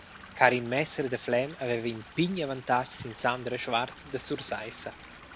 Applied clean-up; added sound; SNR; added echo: none; Stream / Liquid; 18 dB; none.